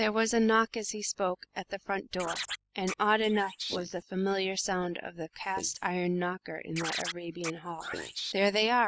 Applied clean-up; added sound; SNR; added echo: neural mask model Resemble Enhance denoiser.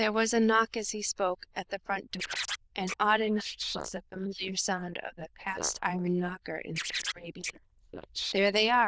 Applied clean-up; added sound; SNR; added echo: neural diffusion model UNIVERSE++.